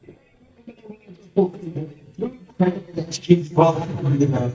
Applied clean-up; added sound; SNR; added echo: neural mask model DeepFilterNet 3.